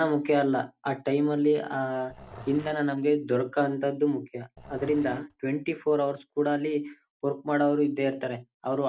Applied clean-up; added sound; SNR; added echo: none; Growling; 19 dB; none.